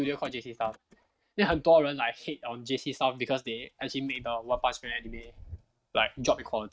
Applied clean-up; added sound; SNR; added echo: neural mask model RNNoise.